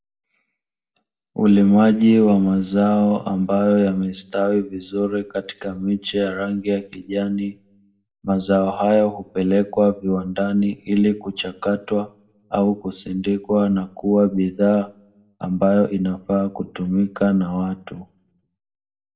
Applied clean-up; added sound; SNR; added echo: none; none; none; reverberation time 0.3 s.